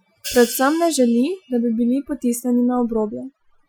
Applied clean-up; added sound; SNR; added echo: classical method Wiener filter.